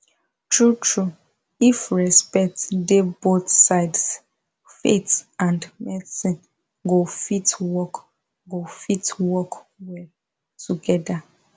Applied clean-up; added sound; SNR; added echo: none; none; none; none.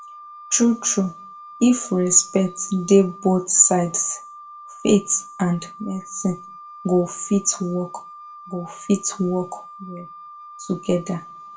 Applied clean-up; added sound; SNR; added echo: none; Wind instrument, woodwind instrument; 18 dB; reverberation time 0.2 s.